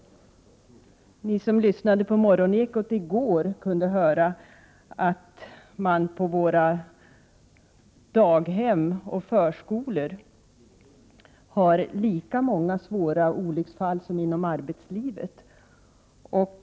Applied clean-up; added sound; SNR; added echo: none; none; none; none.